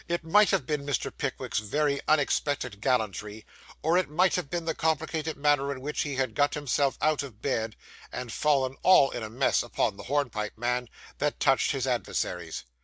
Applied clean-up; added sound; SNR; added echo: none; none; none; none.